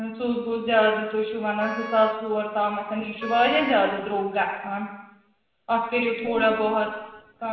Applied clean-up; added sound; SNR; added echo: none; Wind instrument, woodwind instrument; 13 dB; reverberation time 1.0 s.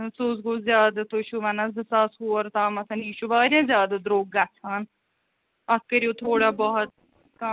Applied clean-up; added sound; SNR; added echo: none; none; none; none.